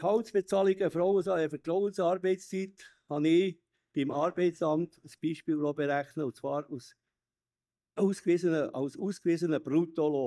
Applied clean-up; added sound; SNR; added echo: neural mask model DeepFilterNet 3.